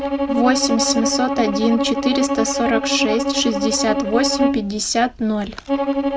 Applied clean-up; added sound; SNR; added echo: none; Bowed string instrument; 1 dB; none.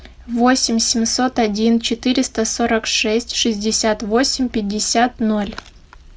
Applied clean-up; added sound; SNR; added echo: none; none; none; none.